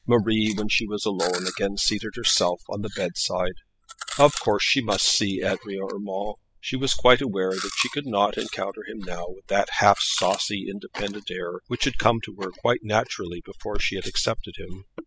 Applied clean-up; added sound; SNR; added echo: classical method spectral subtraction.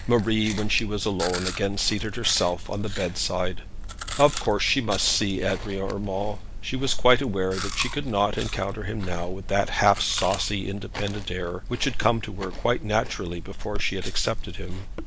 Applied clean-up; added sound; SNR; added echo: none; Chewing, mastication; 4 dB; none.